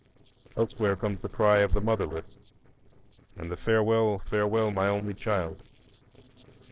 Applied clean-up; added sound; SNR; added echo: neural separator model SepFormer DNS4.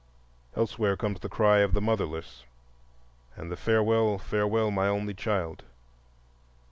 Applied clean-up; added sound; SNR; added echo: none; none; none; none.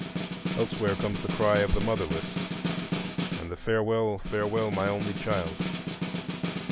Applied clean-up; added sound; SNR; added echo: none; Snare drum; 3 dB; none.